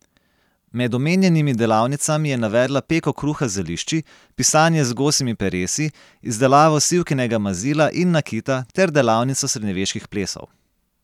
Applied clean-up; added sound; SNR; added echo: none; none; none; none.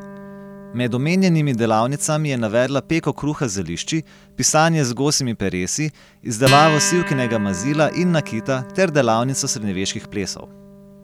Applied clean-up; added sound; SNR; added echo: none; Acoustic guitar; 11 dB; none.